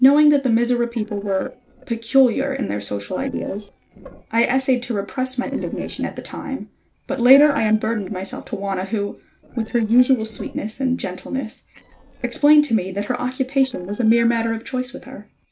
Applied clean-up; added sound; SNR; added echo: neural separator model SepFormer DNS4.